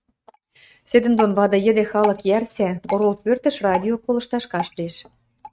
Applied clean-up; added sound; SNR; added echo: neural mask model RNNoise.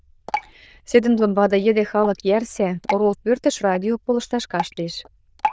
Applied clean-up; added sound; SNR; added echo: neural diffusion model UNIVERSE++.